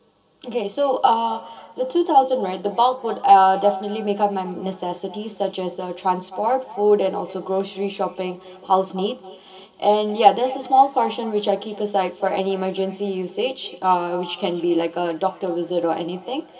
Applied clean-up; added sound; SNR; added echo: none; none; none; reverberation time 2.4 s.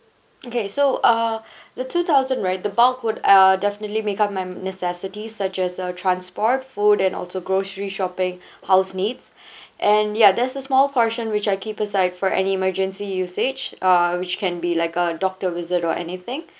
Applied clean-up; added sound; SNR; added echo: none; none; none; none.